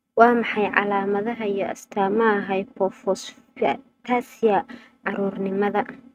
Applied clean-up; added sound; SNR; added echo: neural mask model RNNoise.